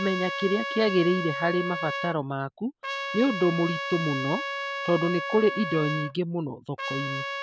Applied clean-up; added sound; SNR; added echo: none; Trumpet; 6 dB; none.